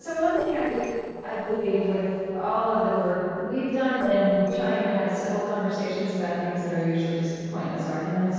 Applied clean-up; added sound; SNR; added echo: neural separator model SepFormer DNS4.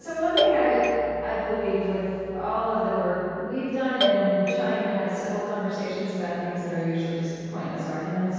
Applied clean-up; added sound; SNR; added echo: none; Doorbell; 1 dB; reverberation time 2.2 s.